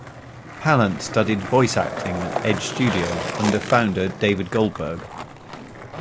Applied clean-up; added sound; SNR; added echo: none; Skateboard; 8 dB; none.